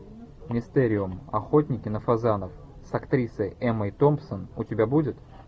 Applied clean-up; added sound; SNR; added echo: none; none; none; none.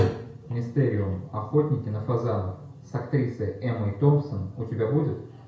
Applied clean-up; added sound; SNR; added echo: none; none; none; reverberation time 0.5 s.